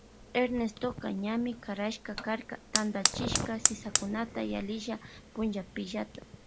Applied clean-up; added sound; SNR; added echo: none; Fire; 1 dB; none.